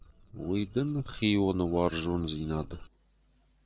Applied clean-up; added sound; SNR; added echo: neural separator model SepFormer DNS4.